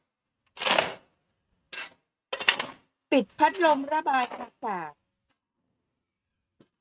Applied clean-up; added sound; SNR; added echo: neural mask model RNNoise.